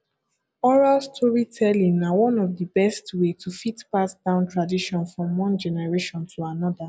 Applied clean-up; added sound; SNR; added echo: none; none; none; none.